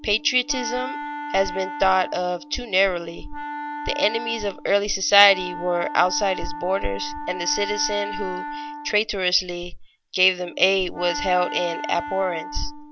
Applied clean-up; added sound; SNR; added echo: none; Wind instrument, woodwind instrument; 10 dB; none.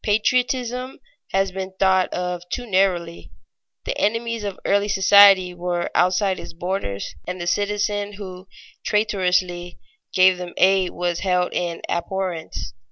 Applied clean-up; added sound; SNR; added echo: none; none; none; none.